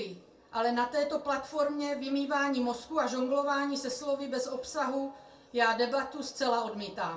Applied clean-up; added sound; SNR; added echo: none; none; none; reverberation time 0.2 s.